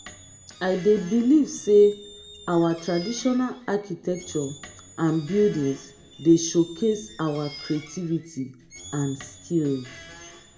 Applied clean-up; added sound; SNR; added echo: none; Squeak; 20 dB; reverberation time 0.7 s.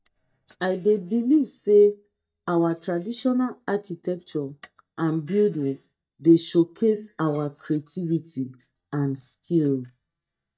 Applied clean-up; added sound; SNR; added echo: neural mask model DeepFilterNet 3.